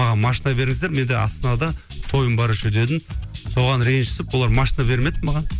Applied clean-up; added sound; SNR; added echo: none; Insect; 9 dB; none.